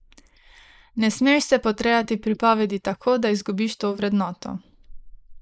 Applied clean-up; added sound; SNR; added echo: neural mask model Resemble Enhance denoiser.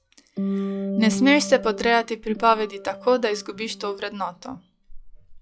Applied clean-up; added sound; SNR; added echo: classical method log-MMSE.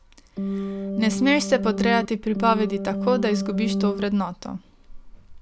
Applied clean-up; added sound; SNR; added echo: none; Organ; 2 dB; none.